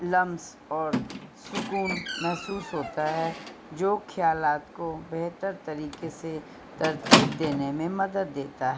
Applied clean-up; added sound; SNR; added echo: none; Squeak; 2 dB; none.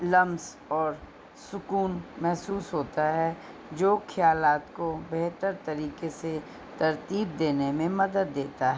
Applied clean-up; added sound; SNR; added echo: none; none; none; none.